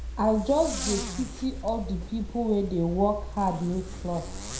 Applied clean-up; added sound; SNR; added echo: none; Zipper (clothing); 8 dB; reverberation time 0.5 s.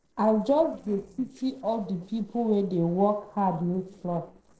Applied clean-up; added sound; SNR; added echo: neural separator model SepFormer DNS4.